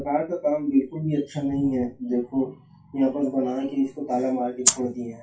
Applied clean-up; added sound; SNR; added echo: classical method WPE with log-MMSE.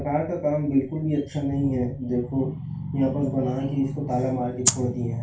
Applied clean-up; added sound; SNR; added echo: none; Rattle (instrument); -1 dB; reverberation time 0.2 s.